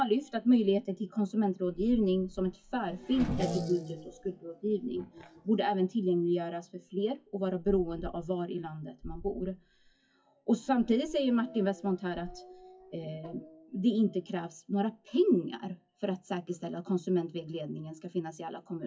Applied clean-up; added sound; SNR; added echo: classical method WPE with log-MMSE.